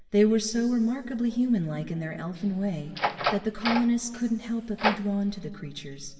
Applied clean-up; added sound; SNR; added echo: none; Door; 6 dB; reverberation time 2.0 s.